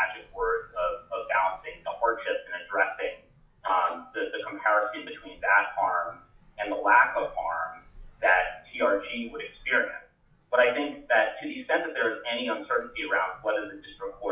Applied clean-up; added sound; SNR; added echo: classical method WPE with log-MMSE.